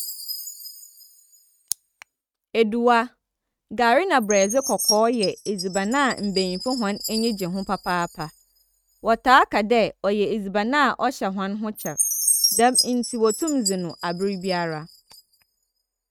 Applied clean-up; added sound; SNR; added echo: neural mask model RNNoise.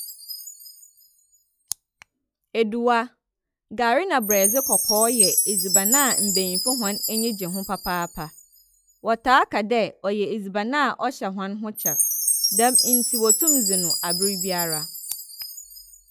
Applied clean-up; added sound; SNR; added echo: classical method log-MMSE.